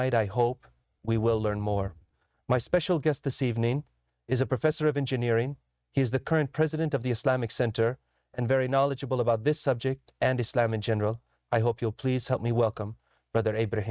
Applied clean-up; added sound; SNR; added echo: neural mask model RNNoise.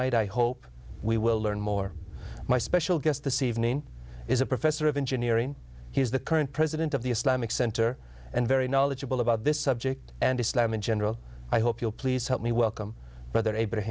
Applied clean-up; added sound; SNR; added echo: none; Wind; 13 dB; none.